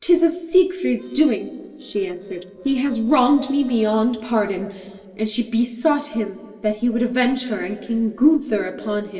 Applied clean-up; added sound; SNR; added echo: neural separator model SepFormer DNS4.